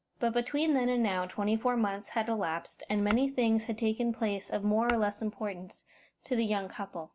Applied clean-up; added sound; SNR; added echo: none; Tap / Glass; 15 dB; none.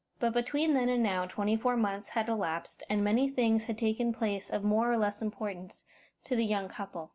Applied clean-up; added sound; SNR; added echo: none; none; none; none.